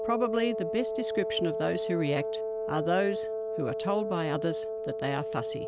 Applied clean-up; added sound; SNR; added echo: none; Wind instrument, woodwind instrument; 2 dB; none.